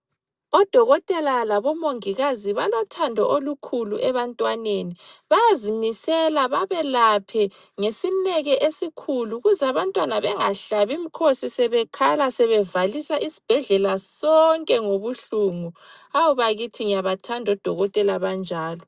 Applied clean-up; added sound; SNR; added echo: none; none; none; none.